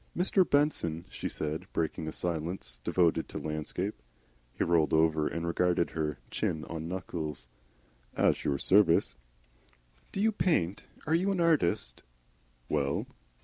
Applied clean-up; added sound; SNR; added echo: none; none; none; none.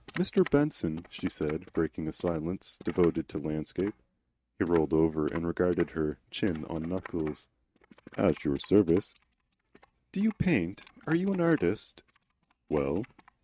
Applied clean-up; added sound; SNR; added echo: neural mask model RNNoise.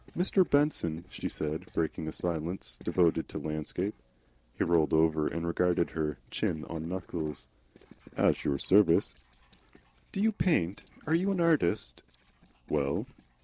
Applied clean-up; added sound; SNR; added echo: neural separator model SepFormer DNS4.